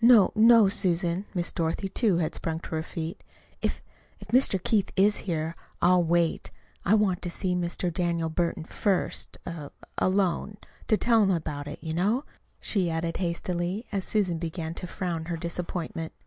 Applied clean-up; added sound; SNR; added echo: none; none; none; none.